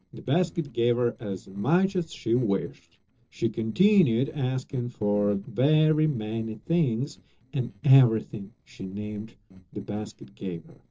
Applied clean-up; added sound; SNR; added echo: neural separator model SepFormer DNS4.